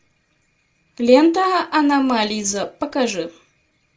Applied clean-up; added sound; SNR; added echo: none; none; none; none.